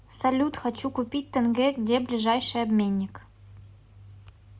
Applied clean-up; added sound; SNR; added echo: none; none; none; none.